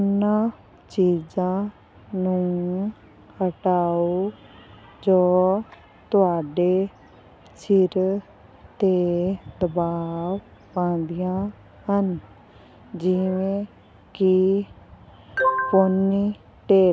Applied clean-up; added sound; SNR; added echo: none; none; none; none.